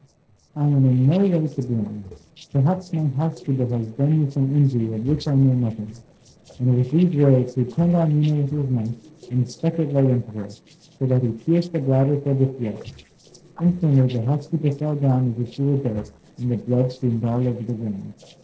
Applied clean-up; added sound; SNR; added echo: neural separator model SepFormer DNS4.